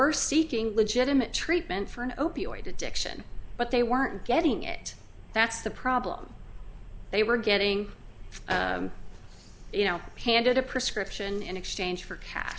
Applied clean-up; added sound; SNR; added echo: none; none; none; none.